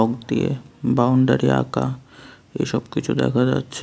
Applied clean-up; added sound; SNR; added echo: none; none; none; none.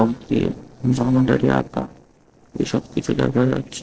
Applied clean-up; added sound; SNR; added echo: neural separator model SepFormer DNS4.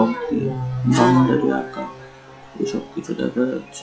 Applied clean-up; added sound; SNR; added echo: classical method log-MMSE.